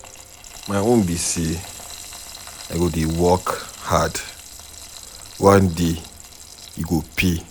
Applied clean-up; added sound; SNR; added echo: none; Frying (food); 16 dB; none.